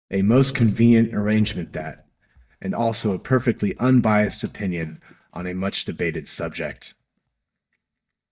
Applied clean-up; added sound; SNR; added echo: neural mask model DeepFilterNet 3.